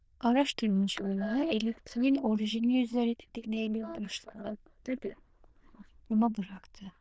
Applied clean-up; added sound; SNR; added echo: neural diffusion model UNIVERSE++.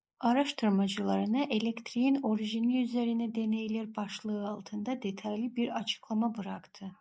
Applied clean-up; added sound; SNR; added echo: neural mask model Resemble Enhance denoiser.